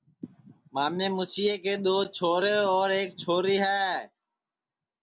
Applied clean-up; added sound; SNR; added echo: none; none; none; none.